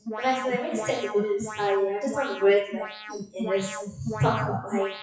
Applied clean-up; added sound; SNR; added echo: classical method WPE with log-MMSE.